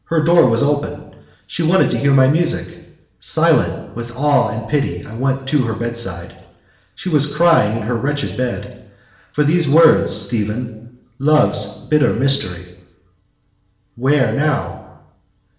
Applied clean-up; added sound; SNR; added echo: none; none; none; reverberation time 0.9 s.